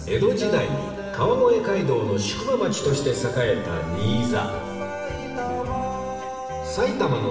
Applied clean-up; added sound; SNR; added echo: none; Brass instrument; 18 dB; reverberation time 1.2 s.